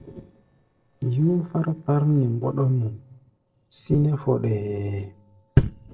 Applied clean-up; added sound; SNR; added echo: neural separator model SepFormer DNS4.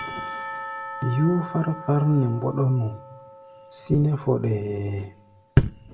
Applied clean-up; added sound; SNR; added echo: none; Church bell / Percussion; 14 dB; reverberation time 0.4 s.